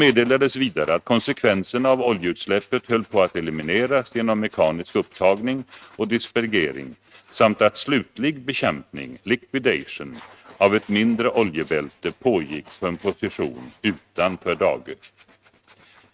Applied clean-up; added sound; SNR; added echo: neural mask model RNNoise.